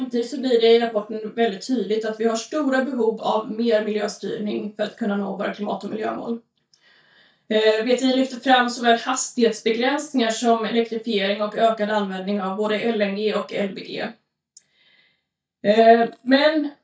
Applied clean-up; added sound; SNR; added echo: neural mask model DeepFilterNet 3.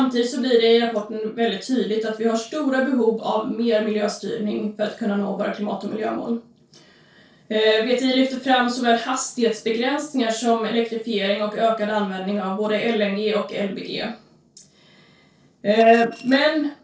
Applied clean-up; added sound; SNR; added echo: neural separator model SepFormer DNS4.